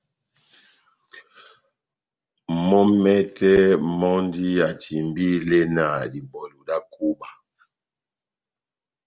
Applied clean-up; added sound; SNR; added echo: none; none; none; none.